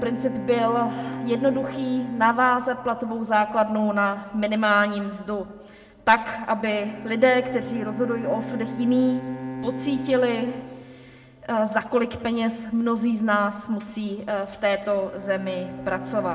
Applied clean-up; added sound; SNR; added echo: none; Bowed string instrument; 13 dB; reverberation time 1.0 s.